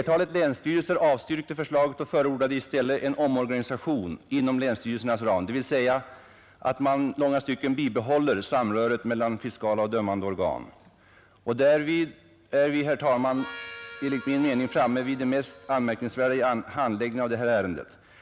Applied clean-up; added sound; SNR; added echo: none; Harmonica; 18 dB; none.